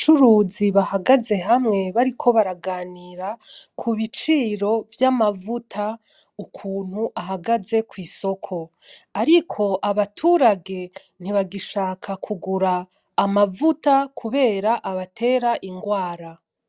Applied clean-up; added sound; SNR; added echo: none; none; none; none.